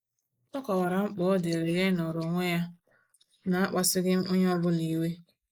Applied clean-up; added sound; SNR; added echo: neural mask model Resemble Enhance denoiser.